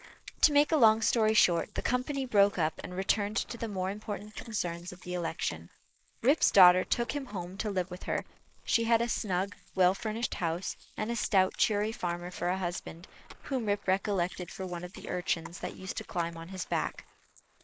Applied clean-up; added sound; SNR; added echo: neural mask model Resemble Enhance denoiser.